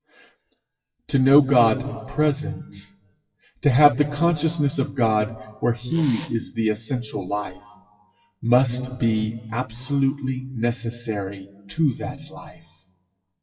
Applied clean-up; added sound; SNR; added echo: classical method WPE with log-MMSE.